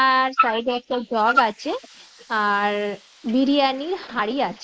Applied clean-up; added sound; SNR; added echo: neural mask model Resemble Enhance denoiser.